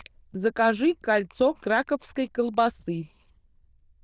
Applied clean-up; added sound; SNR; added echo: neural diffusion model UNIVERSE++.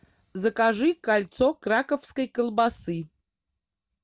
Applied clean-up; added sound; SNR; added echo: none; none; none; none.